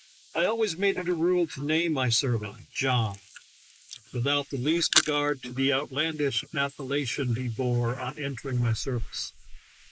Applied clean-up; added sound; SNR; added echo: neural mask model Resemble Enhance denoiser.